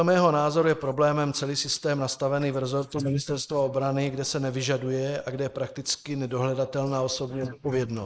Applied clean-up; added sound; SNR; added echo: neural mask model Resemble Enhance denoiser.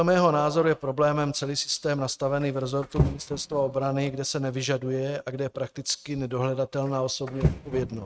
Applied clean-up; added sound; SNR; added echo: neural mask model RNNoise.